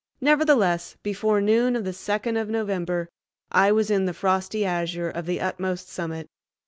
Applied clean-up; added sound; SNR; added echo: none; none; none; none.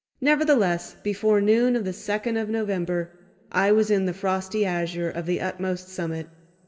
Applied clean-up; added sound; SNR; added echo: none; none; none; reverberation time 2.1 s.